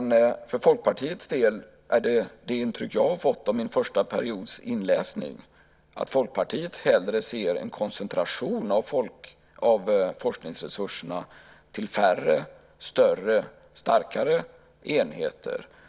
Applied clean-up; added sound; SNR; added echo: none; none; none; none.